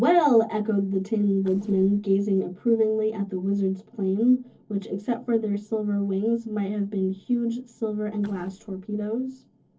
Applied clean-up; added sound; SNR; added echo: neural separator model SepFormer DNS4.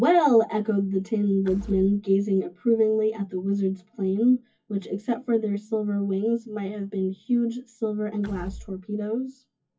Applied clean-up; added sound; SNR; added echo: classical method WPE with log-MMSE.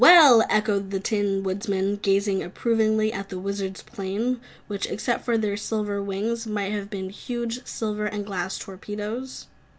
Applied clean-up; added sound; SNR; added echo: none; none; none; none.